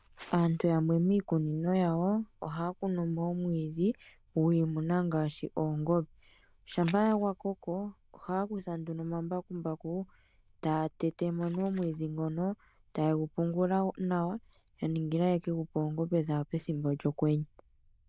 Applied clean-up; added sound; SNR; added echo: neural diffusion model UNIVERSE++.